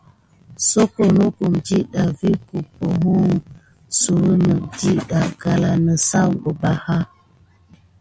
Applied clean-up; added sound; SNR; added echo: none; none; none; none.